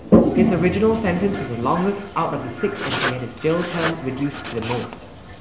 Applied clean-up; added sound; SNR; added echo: none; Writing + Toilet flush; 1 dB; none.